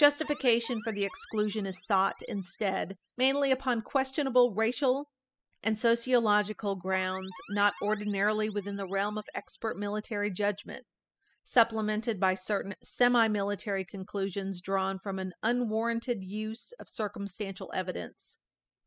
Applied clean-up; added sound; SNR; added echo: classical method spectral subtraction.